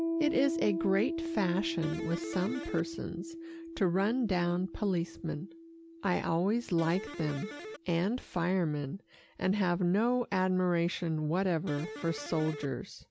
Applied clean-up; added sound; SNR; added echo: none; Electric guitar + Piano; 9 dB; none.